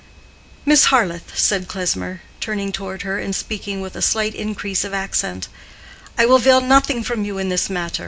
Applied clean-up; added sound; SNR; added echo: none; none; none; none.